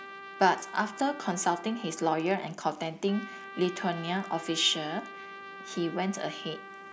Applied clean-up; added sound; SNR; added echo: none; Trumpet; 14 dB; none.